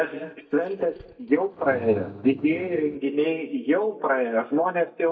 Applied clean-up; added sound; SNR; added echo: neural mask model DeepFilterNet 3.